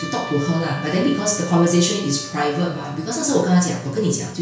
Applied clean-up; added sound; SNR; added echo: none; Trumpet; 16 dB; reverberation time 0.5 s.